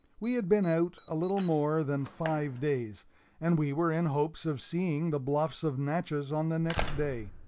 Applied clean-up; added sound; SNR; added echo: none; Slam; 12 dB; none.